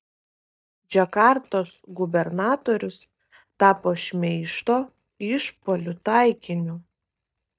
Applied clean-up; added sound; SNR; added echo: neural mask model DeepFilterNet 3.